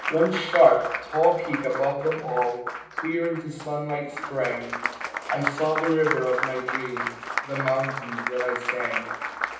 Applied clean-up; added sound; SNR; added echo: none; Applause; 6 dB; reverberation time 0.9 s.